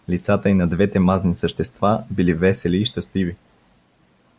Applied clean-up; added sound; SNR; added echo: none; none; none; none.